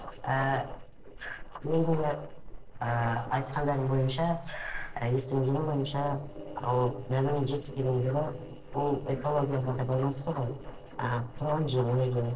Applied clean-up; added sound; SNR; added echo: neural separator model SepFormer DNS4.